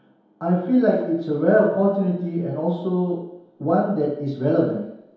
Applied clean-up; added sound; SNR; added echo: none; Wind instrument, woodwind instrument; 17 dB; reverberation time 2.2 s.